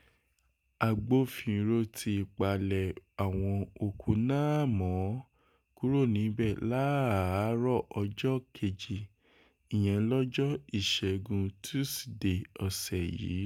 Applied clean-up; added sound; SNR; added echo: none; none; none; none.